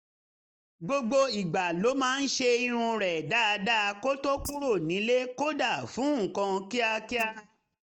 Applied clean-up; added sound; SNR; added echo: neural mask model DeepFilterNet 3.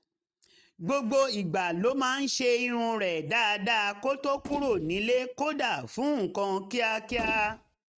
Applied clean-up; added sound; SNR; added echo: neural mask model RNNoise.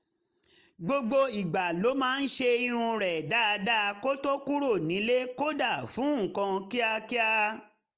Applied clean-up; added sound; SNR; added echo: none; none; none; none.